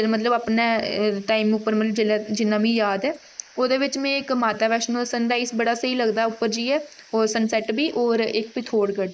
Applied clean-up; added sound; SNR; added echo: neural mask model Resemble Enhance denoiser.